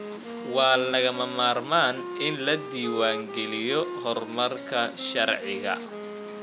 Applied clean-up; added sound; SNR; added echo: none; Wind instrument, woodwind instrument; 10 dB; none.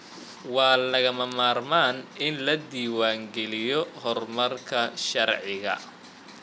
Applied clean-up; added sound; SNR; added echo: none; none; none; none.